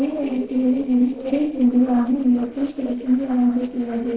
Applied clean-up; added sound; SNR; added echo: neural separator model SepFormer DNS4.